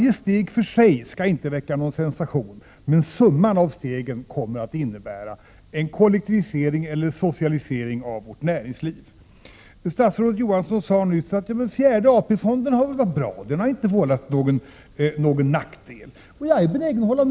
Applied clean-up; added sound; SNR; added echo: none; none; none; none.